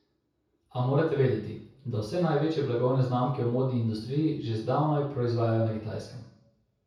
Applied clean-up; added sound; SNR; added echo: none; none; none; reverberation time 0.6 s.